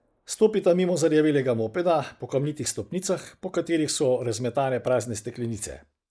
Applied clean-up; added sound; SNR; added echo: neural mask model Resemble Enhance denoiser.